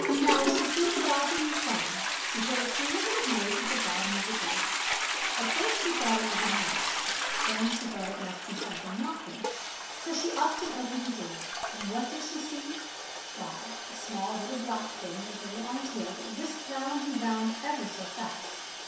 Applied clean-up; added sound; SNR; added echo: none; Toilet flush; -2 dB; reverberation time 0.7 s.